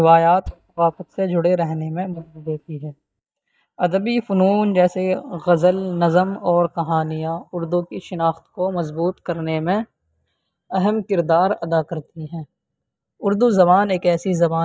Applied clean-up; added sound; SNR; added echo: neural mask model DeepFilterNet 3.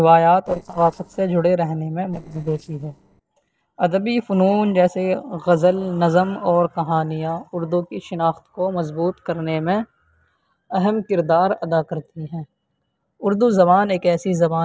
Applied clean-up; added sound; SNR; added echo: neural separator model SepFormer DNS4.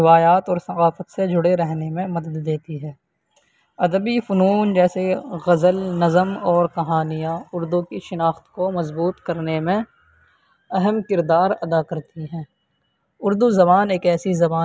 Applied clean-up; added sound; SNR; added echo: none; none; none; none.